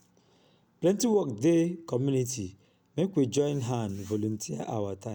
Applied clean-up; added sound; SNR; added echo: none; none; none; none.